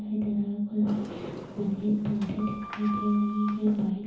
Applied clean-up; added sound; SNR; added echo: none; Sliding door; 12 dB; reverberation time 0.7 s.